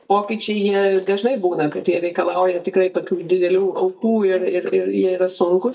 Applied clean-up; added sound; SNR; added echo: neural mask model DeepFilterNet 3.